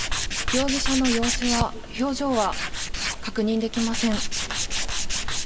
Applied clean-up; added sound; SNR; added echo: none; Tools; 0 dB; reverberation time 1.2 s.